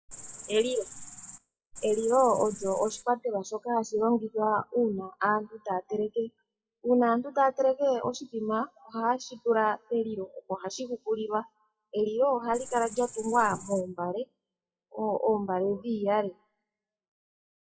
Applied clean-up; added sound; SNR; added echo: classical method WPE with log-MMSE.